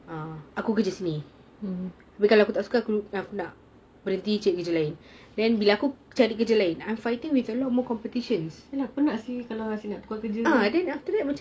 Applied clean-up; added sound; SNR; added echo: none; none; none; none.